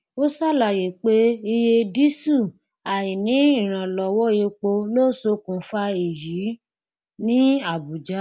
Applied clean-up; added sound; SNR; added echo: none; none; none; none.